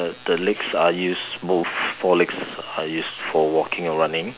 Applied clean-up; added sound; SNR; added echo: none; none; none; none.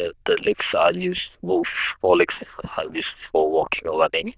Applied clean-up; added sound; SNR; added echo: neural diffusion model UNIVERSE++.